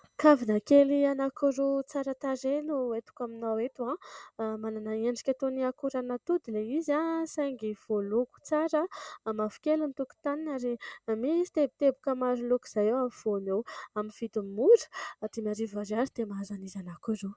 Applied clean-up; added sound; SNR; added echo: none; none; none; none.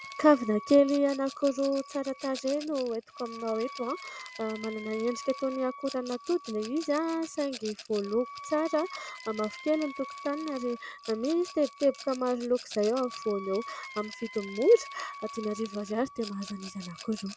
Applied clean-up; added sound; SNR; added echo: none; Wind instrument, woodwind instrument + Rattle; 15 dB; none.